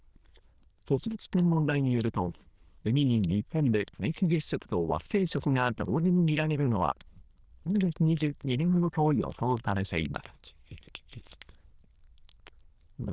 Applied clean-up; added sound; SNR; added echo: neural diffusion model UNIVERSE++.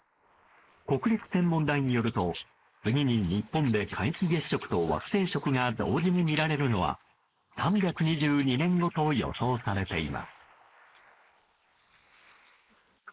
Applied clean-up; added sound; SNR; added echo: neural mask model Resemble Enhance denoiser.